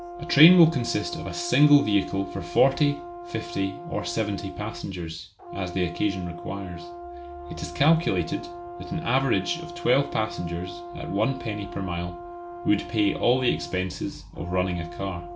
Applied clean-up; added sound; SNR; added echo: none; Brass instrument; 12 dB; none.